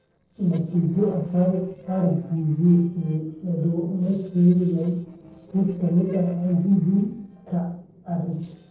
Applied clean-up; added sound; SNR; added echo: neural separator model SepFormer DNS4.